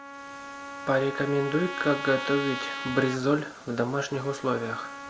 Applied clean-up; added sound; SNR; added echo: none; Trumpet; 9 dB; none.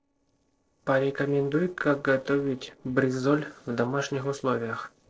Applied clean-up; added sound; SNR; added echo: neural separator model SepFormer DNS4.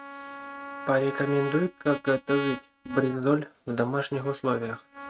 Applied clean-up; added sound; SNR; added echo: neural mask model RNNoise.